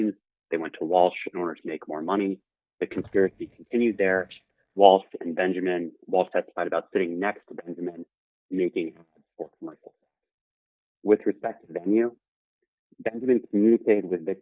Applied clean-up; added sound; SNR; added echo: neural mask model DeepFilterNet 3.